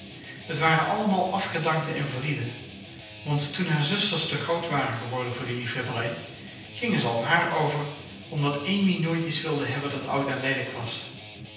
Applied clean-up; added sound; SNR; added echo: none; Guitar; 13 dB; reverberation time 0.9 s.